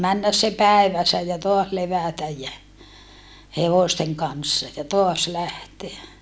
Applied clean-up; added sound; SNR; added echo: none; none; none; none.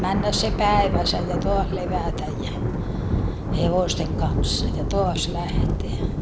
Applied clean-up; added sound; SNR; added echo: none; Thunder; -2 dB; none.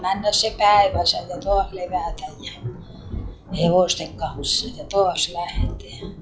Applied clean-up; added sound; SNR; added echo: classical method log-MMSE.